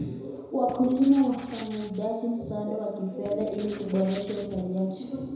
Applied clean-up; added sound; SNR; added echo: none; Writing; 14 dB; reverberation time 1.0 s.